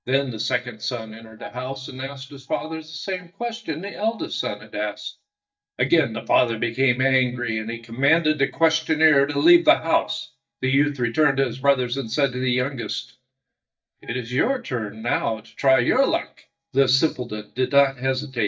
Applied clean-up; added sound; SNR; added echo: neural mask model DeepFilterNet 3.